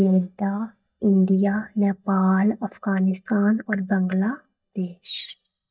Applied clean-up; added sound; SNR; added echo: neural mask model DeepFilterNet 3.